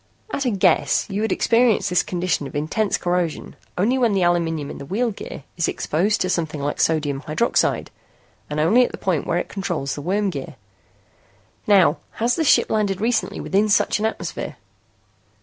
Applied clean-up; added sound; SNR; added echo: none; none; none; none.